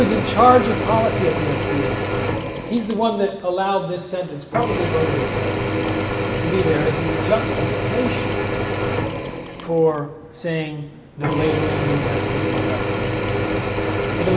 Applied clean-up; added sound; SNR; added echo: none; Drill / Mechanisms; 0 dB; none.